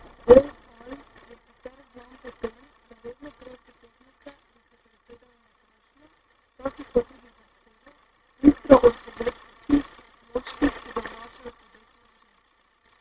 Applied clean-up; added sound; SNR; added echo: neural mask model RNNoise.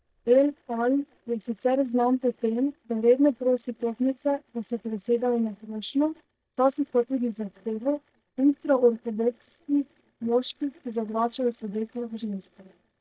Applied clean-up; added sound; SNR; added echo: neural mask model DeepFilterNet 3.